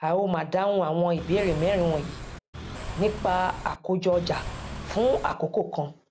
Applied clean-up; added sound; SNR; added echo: none; Engine / Car; 10 dB; none.